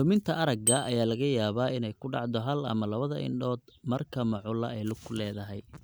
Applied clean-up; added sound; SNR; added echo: none; Bicycle bell; 12 dB; none.